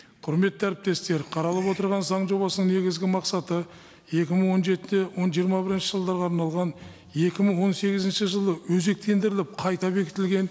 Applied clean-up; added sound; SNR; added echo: none; none; none; none.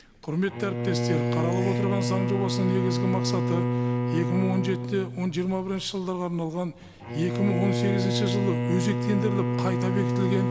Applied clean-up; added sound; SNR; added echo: none; Bowed string instrument; -1 dB; none.